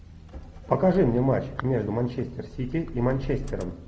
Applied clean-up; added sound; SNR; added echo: none; Motor vehicle (road); 13 dB; none.